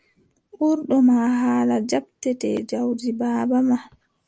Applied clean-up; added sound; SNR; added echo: none; none; none; none.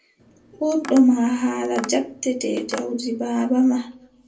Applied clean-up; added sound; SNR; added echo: none; Tap; 19 dB; reverberation time 0.2 s.